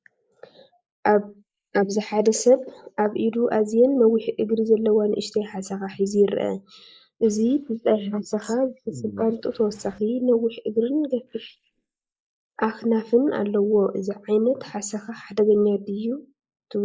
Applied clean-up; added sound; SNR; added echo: neural mask model Resemble Enhance denoiser.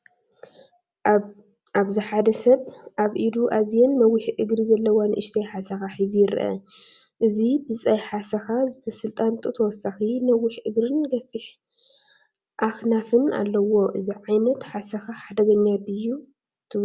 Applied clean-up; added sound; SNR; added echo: none; none; none; none.